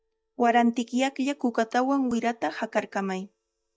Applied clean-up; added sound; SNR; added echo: neural mask model DeepFilterNet 3.